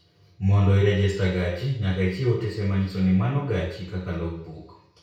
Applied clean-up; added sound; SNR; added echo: none; none; none; reverberation time 0.6 s.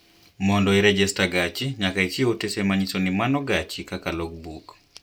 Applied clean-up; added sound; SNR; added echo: none; none; none; none.